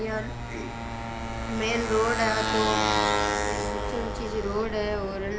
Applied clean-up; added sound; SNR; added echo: none; Motorcycle; -2 dB; none.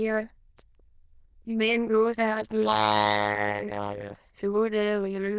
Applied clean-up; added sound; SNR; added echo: neural diffusion model UNIVERSE++.